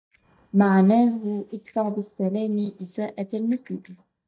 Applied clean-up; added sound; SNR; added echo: neural mask model DeepFilterNet 3.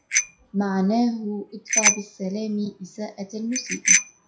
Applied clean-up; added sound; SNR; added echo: classical method WPE with log-MMSE.